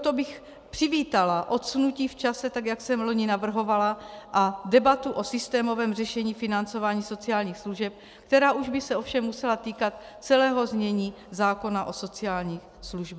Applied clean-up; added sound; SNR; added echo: none; none; none; none.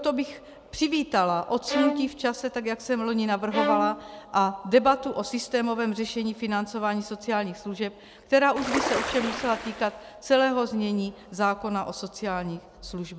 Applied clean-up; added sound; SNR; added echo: none; Bowed string instrument + Ocean; 5 dB; none.